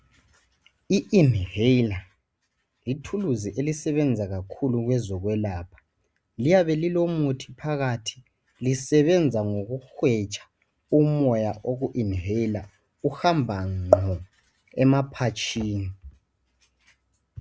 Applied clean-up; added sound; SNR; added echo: none; none; none; none.